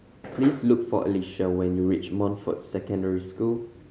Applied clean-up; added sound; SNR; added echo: none; none; none; none.